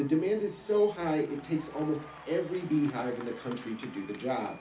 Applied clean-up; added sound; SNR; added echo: none; Applause / Crowd / Cheering; 19 dB; reverberation time 0.4 s.